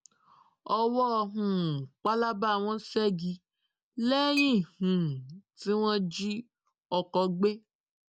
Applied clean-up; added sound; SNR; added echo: none; Chink, clink; 17 dB; none.